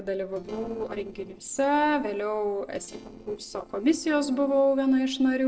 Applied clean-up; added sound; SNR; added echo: neural separator model SepFormer DNS4.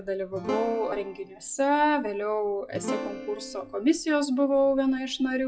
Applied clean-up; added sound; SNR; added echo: classical method WPE with log-MMSE.